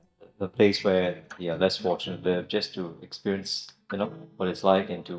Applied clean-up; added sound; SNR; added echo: neural mask model DeepFilterNet 3.